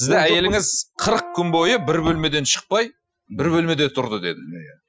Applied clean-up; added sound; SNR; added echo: classical method Wiener filter.